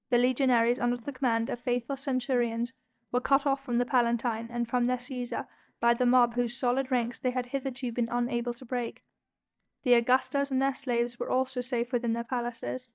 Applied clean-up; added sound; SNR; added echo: neural mask model DeepFilterNet 3.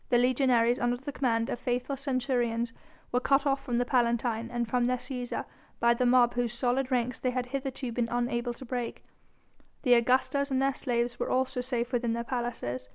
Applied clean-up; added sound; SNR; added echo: none; none; none; none.